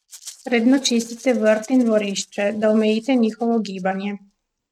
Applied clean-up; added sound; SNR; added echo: neural mask model RNNoise.